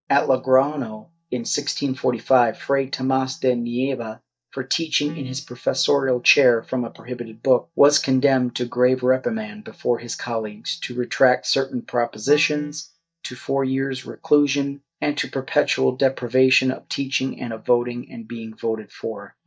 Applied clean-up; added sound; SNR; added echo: neural mask model DeepFilterNet 3.